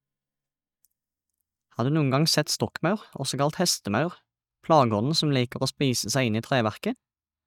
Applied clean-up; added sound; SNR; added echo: neural mask model DeepFilterNet 3.